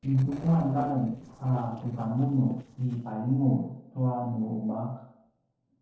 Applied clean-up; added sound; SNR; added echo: neural separator model SepFormer DNS4.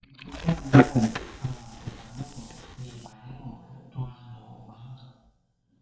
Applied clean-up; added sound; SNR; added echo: neural mask model DeepFilterNet 3.